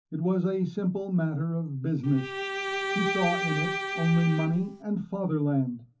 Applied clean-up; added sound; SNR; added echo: none; Bowed string instrument; 4 dB; reverberation time 0.3 s.